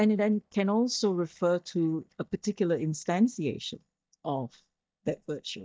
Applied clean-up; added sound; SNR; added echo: neural mask model DeepFilterNet 3.